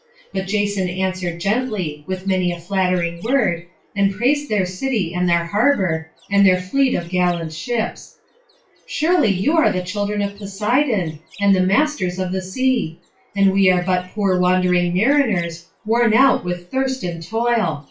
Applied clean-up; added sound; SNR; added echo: classical method WPE with log-MMSE.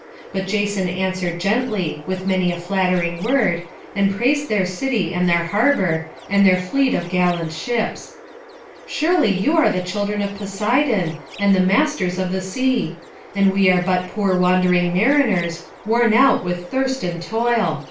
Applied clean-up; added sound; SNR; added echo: none; Chirp, tweet; 20 dB; reverberation time 0.3 s.